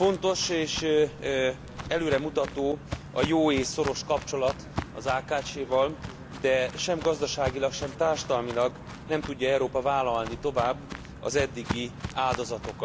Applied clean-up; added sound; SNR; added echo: none; Walk, footsteps; 11 dB; none.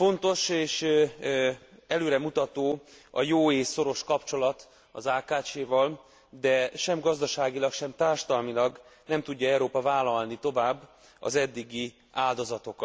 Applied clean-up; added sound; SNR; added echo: none; none; none; none.